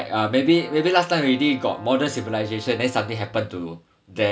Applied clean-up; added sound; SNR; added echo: none; Brass instrument; 20 dB; none.